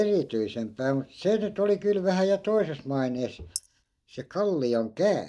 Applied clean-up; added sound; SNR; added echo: neural mask model DeepFilterNet 3.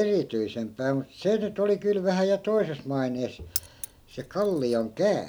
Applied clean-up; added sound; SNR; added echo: none; Keys jangling; 12 dB; none.